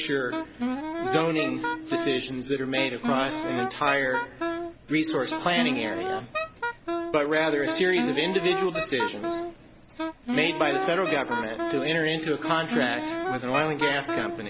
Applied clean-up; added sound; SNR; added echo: none; Wind instrument, woodwind instrument; 4 dB; none.